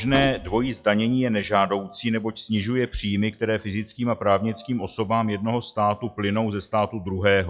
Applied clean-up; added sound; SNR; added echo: classical method log-MMSE.